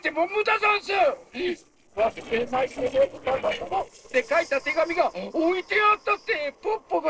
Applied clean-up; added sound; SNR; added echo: neural separator model SepFormer DNS4.